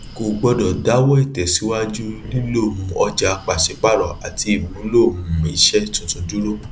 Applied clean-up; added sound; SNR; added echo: none; Breathing; 17 dB; none.